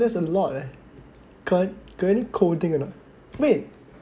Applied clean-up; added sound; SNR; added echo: none; none; none; none.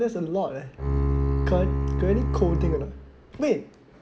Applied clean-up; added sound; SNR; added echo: none; Bowed string instrument; -3 dB; none.